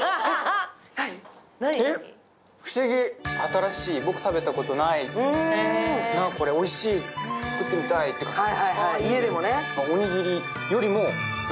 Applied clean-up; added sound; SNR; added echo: none; none; none; none.